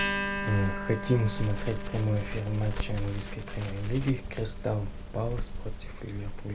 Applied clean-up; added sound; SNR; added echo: none; Crackle + Acoustic guitar; 3 dB; none.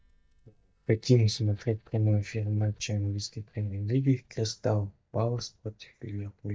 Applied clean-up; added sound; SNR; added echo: neural mask model DeepFilterNet 3.